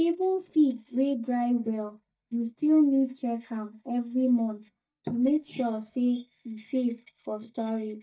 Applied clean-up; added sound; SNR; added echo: neural mask model DeepFilterNet 3.